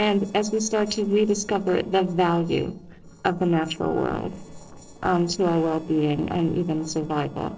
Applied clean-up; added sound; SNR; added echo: neural separator model SepFormer DNS4.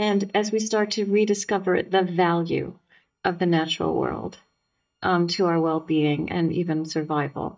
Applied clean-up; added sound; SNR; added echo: neural mask model DeepFilterNet 3.